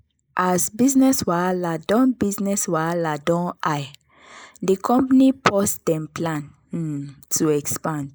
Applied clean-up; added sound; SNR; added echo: neural mask model Resemble Enhance denoiser.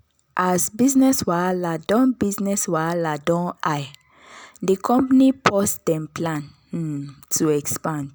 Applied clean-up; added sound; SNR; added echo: none; none; none; none.